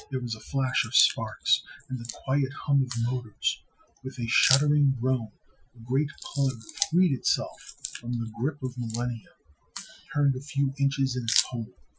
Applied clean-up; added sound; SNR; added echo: classical method Wiener filter.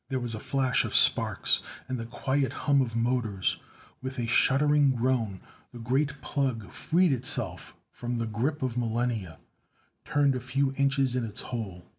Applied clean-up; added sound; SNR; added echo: none; none; none; none.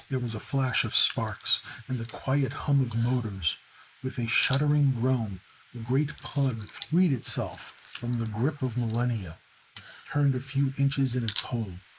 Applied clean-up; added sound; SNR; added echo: neural mask model Resemble Enhance denoiser.